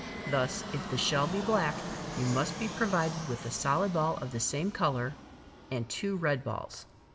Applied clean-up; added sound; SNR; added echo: none; Fixed-wing aircraft, airplane; 9 dB; reverberation time 0.7 s.